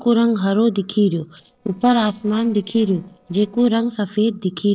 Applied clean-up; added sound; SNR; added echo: neural separator model SepFormer DNS4.